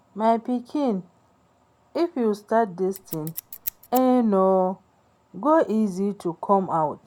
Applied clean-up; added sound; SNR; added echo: none; Scissors; 13 dB; none.